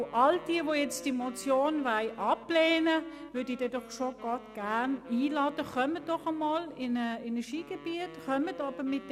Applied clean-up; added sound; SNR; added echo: none; Wind instrument, woodwind instrument; 18 dB; none.